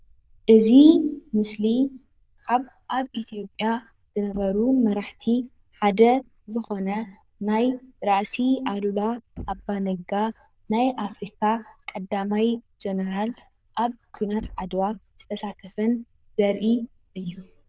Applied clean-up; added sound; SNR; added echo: neural diffusion model UNIVERSE++.